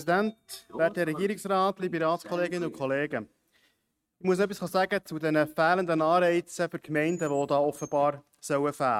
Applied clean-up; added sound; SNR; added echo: neural mask model RNNoise.